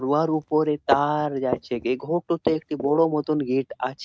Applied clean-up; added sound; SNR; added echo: neural mask model RNNoise.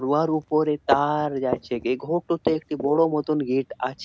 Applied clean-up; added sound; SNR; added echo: none; Walk, footsteps; 11 dB; none.